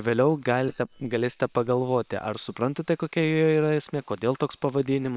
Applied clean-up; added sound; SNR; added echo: neural separator model SepFormer WHAM!.